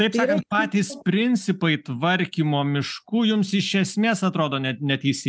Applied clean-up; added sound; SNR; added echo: none; none; none; none.